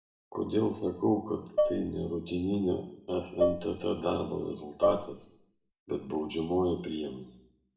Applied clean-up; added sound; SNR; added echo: none; Dishes, pots, and pans; 0 dB; reverberation time 0.6 s.